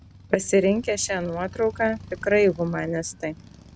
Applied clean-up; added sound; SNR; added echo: none; Motorcycle; 19 dB; none.